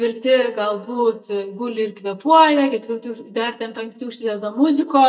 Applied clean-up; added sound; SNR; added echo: neural mask model DeepFilterNet 3.